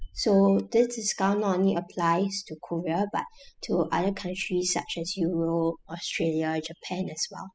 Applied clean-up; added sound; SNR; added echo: classical method spectral subtraction.